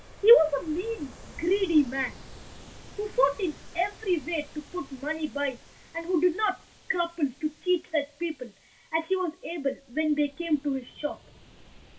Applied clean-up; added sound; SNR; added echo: none; Ocean; 20 dB; reverberation time 0.1 s.